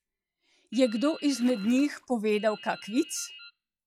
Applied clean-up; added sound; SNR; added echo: classical method log-MMSE.